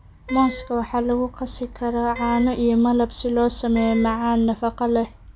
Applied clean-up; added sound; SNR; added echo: none; Wind instrument, woodwind instrument; 17 dB; none.